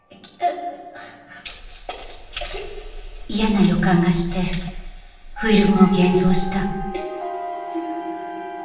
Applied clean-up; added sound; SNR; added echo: none; none; none; reverberation time 0.7 s.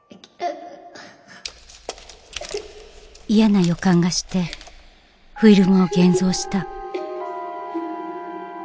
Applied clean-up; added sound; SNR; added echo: none; none; none; none.